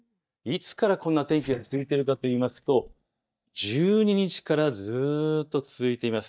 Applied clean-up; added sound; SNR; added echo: neural mask model DeepFilterNet 3.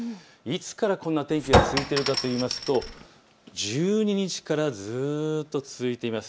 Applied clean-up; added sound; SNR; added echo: none; Chink, clink; -2 dB; none.